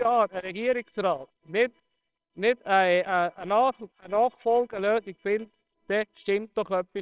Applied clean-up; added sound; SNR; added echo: neural separator model SepFormer WHAMR!.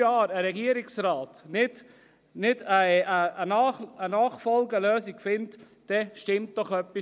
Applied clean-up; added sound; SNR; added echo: none; none; none; none.